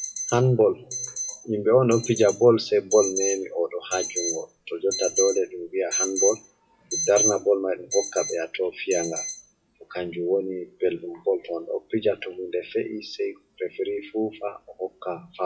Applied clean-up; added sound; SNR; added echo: classical method WPE with log-MMSE.